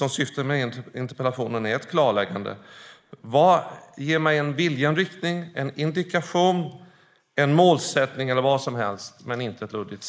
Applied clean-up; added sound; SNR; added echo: neural mask model Resemble Enhance denoiser.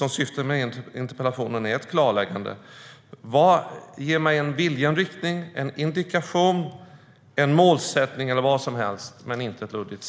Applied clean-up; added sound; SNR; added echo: none; none; none; none.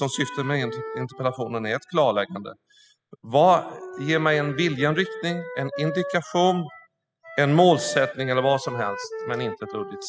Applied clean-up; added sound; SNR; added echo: classical method spectral subtraction.